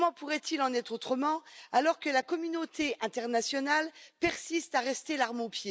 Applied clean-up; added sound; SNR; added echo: none; none; none; none.